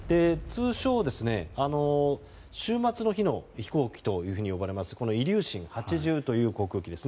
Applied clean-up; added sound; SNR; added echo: none; Boom; 19 dB; none.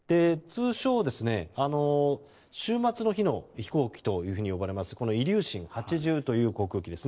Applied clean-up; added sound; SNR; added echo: neural separator model SepFormer DNS4.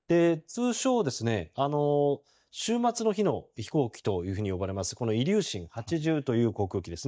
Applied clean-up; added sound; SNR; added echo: neural mask model DeepFilterNet 3.